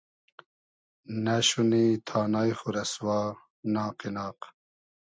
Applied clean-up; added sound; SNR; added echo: none; none; none; none.